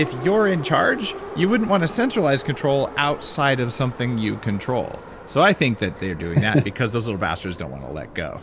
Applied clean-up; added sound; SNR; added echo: none; Subway, metro, underground; 15 dB; none.